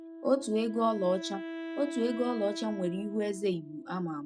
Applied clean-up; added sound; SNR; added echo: none; Wind instrument, woodwind instrument; 10 dB; none.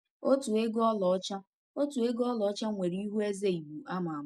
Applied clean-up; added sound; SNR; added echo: none; none; none; none.